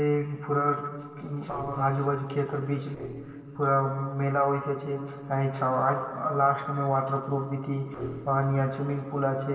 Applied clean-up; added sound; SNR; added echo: neural separator model SepFormer DNS4.